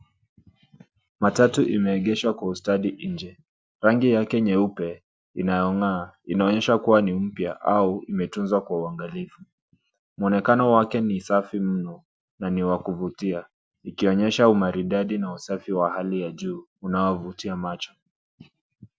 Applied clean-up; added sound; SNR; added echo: none; none; none; none.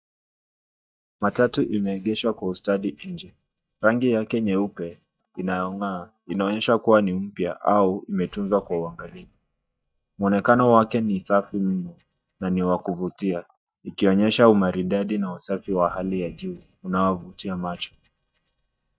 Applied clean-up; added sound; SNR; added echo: neural mask model DeepFilterNet 3.